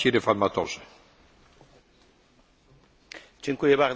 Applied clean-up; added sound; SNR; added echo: none; none; none; none.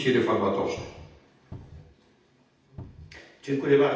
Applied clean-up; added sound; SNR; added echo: none; Cupboard open or close; 16 dB; reverberation time 0.8 s.